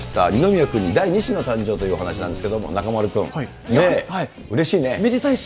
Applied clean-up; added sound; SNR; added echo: none; Walk, footsteps / Insect; 20 dB; none.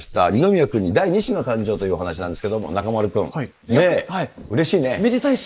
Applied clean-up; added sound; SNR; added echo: neural mask model Resemble Enhance denoiser.